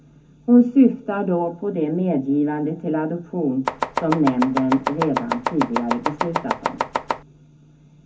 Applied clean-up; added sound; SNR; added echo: none; Domestic sounds, home sounds; 4 dB; reverberation time 0.3 s.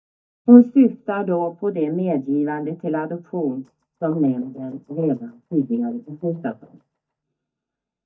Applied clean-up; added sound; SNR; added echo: neural mask model DeepFilterNet 3.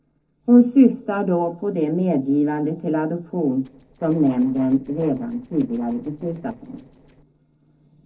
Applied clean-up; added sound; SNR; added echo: neural separator model SepFormer DNS4.